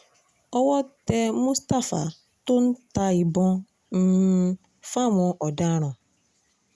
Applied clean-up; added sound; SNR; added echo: none; none; none; none.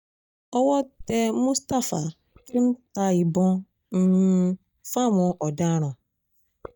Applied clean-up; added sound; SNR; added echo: neural mask model DeepFilterNet 3.